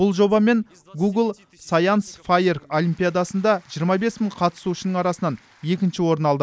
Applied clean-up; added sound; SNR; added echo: none; none; none; none.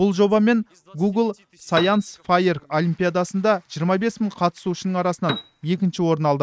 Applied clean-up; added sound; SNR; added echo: neural mask model RNNoise.